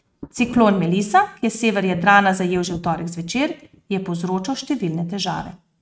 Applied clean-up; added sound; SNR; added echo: neural mask model RNNoise.